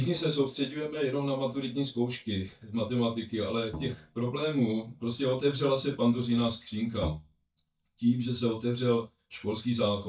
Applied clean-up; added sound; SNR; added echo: neural mask model DeepFilterNet 3.